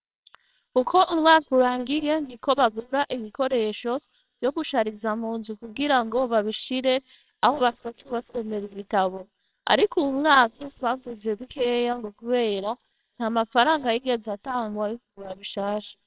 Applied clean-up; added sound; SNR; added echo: neural separator model SepFormer WHAMR!.